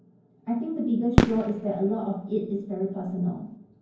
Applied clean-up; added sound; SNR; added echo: none; Fireworks; 0 dB; reverberation time 0.9 s.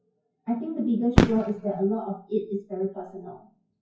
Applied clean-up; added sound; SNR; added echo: classical method WPE with log-MMSE.